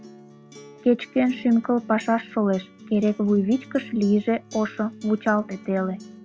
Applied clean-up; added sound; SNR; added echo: none; Acoustic guitar; 19 dB; none.